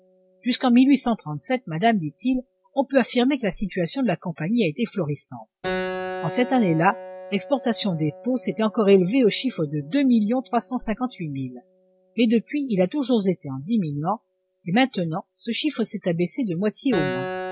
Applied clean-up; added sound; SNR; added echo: none; Keyboard (musical); 14 dB; none.